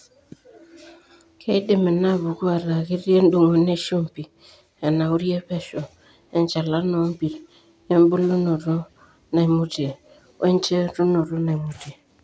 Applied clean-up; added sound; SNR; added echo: none; none; none; none.